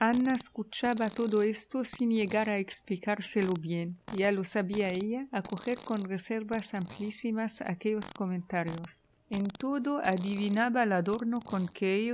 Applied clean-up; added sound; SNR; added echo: none; Fart; 20 dB; none.